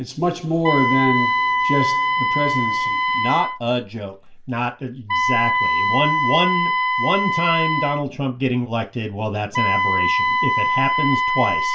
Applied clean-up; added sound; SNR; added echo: none; Wind instrument, woodwind instrument; -2 dB; reverberation time 0.2 s.